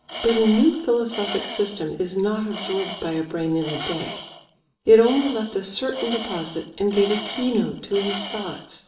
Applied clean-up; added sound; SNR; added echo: none; Tools; 12 dB; reverberation time 0.7 s.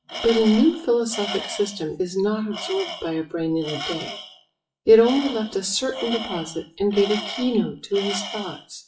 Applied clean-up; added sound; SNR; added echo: classical method WPE with log-MMSE.